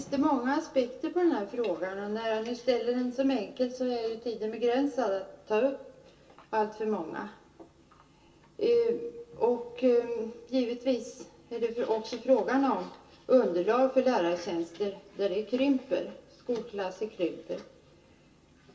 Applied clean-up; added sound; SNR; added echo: none; none; none; reverberation time 0.2 s.